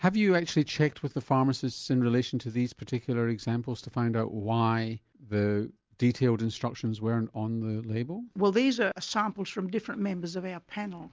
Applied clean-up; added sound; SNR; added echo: none; none; none; none.